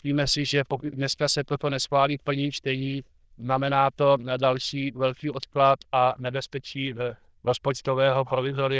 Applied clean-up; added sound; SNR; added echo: neural diffusion model UNIVERSE++.